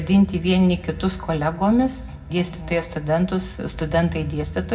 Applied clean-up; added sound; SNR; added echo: none; Bass guitar; 17 dB; reverberation time 0.4 s.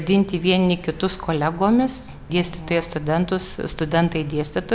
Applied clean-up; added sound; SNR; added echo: none; none; none; none.